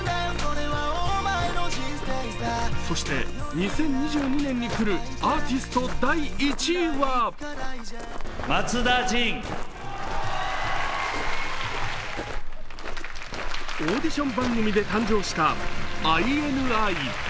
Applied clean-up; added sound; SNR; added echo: none; Walk, footsteps; 1 dB; none.